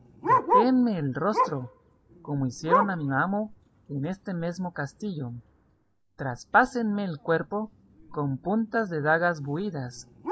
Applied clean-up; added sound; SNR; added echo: none; Bark; 4 dB; none.